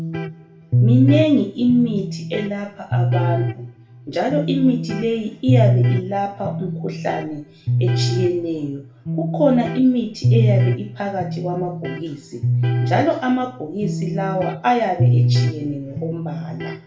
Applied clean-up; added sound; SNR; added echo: none; Electric guitar; -1 dB; reverberation time 0.4 s.